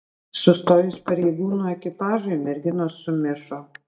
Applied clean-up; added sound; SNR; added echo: neural mask model DeepFilterNet 3.